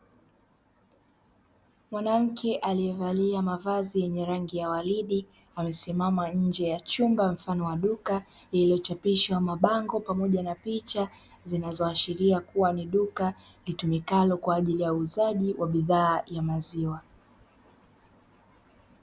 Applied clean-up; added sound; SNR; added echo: none; none; none; none.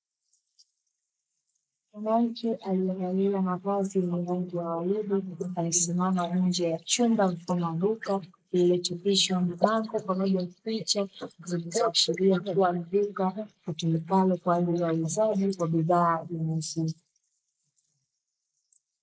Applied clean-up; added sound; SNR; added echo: neural mask model Resemble Enhance denoiser.